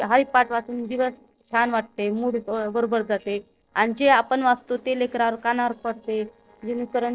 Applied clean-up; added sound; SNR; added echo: neural separator model SepFormer DNS4.